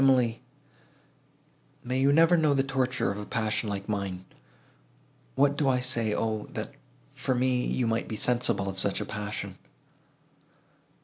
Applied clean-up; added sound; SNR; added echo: none; none; none; none.